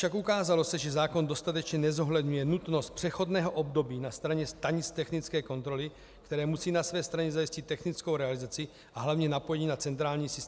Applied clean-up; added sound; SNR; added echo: none; none; none; none.